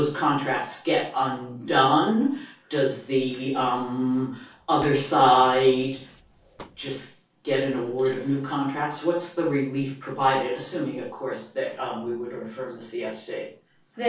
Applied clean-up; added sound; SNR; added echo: neural separator model SepFormer DNS4.